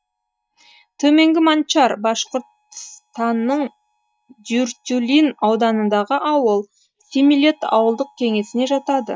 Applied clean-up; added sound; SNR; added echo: neural mask model DeepFilterNet 3.